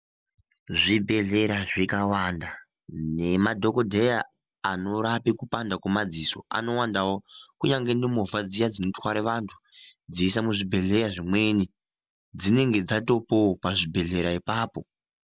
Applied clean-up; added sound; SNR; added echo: none; none; none; none.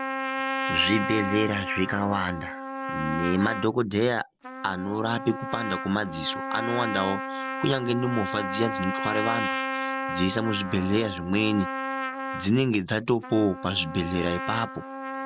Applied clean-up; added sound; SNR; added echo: none; Trumpet; 5 dB; none.